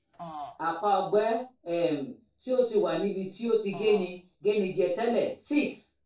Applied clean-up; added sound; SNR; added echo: neural separator model SepFormer DNS4.